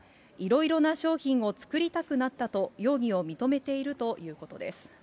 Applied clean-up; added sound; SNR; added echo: none; none; none; none.